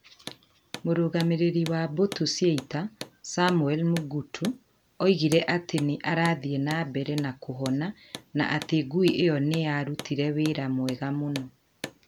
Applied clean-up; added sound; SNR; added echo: none; Hammer; 17 dB; none.